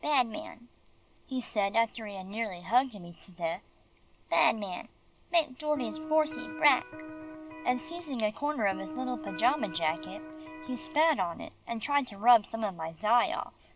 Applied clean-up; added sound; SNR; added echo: none; Electric guitar; 10 dB; none.